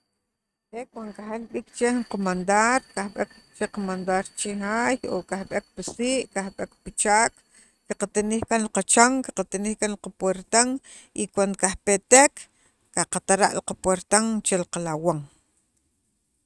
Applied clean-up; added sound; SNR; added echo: neural mask model RNNoise.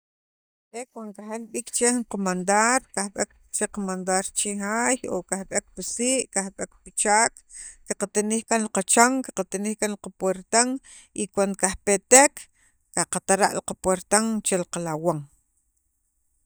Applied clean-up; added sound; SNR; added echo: neural mask model DeepFilterNet 3.